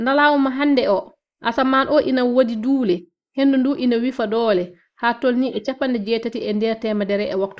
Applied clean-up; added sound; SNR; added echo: neural mask model Resemble Enhance denoiser.